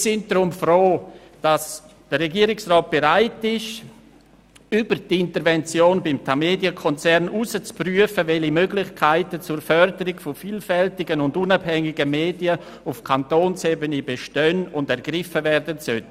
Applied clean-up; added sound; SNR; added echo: none; none; none; none.